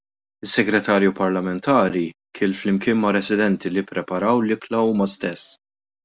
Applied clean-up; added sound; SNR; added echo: none; none; none; none.